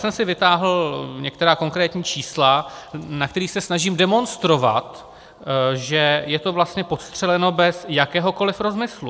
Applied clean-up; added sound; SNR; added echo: none; none; none; none.